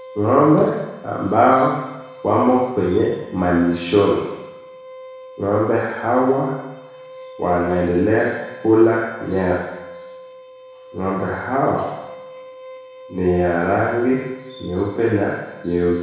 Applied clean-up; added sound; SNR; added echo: none; Bowed string instrument; 19 dB; reverberation time 1.1 s.